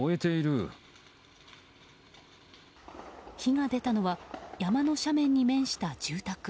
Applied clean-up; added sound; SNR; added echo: none; none; none; none.